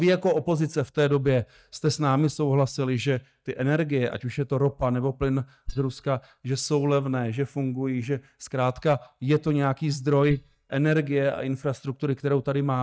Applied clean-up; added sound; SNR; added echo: neural mask model DeepFilterNet 3.